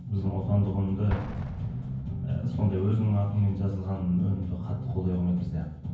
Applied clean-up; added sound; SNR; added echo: none; Explosion; 15 dB; reverberation time 0.9 s.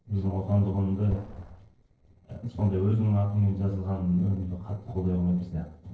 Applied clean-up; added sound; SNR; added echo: neural separator model SepFormer DNS4.